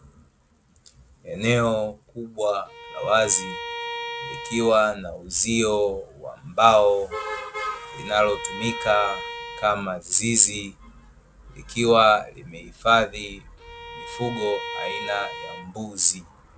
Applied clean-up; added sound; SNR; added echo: none; Bowed string instrument; 11 dB; none.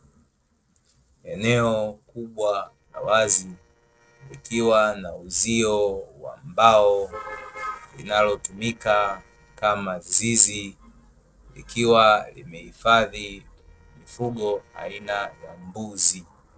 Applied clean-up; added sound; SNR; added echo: neural separator model SepFormer DNS4.